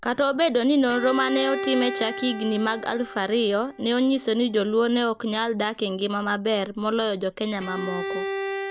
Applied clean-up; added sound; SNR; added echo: none; Bowed string instrument; 11 dB; none.